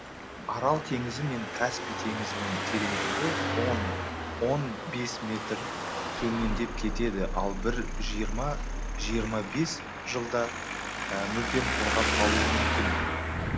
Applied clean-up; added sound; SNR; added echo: none; Growling + Traffic noise, roadway noise; -1 dB; none.